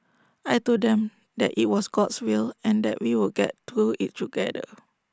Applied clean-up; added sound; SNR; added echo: none; none; none; none.